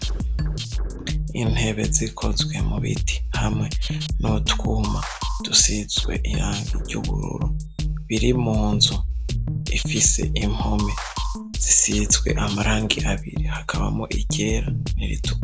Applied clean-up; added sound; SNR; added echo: none; Drum kit; -1 dB; none.